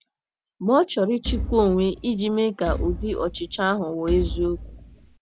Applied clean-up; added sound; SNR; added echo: none; Thump, thud; 7 dB; none.